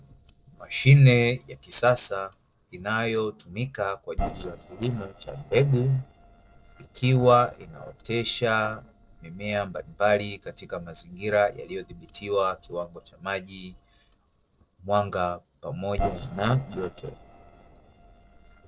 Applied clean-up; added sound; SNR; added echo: neural separator model SepFormer DNS4.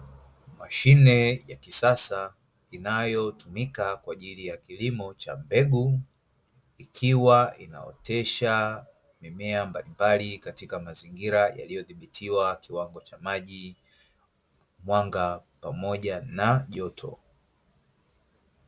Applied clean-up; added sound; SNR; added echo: none; none; none; none.